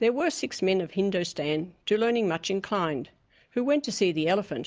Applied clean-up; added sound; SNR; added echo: none; none; none; none.